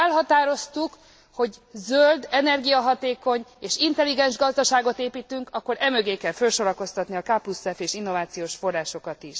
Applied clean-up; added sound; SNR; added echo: none; none; none; none.